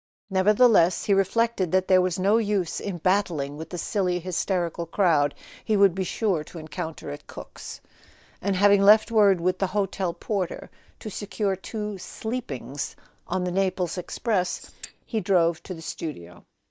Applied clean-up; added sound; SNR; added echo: neural mask model DeepFilterNet 3.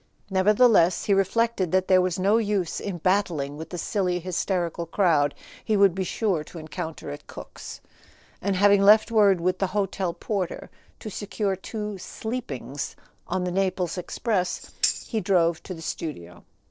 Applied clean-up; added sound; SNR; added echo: neural separator model SepFormer DNS4.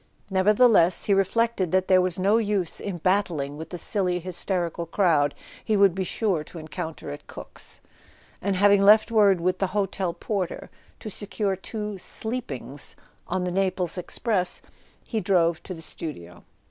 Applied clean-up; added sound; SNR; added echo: none; none; none; none.